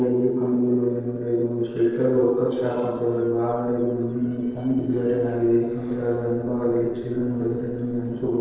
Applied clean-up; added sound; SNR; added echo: neural separator model SepFormer DNS4.